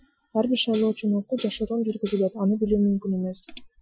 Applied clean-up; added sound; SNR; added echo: classical method Wiener filter.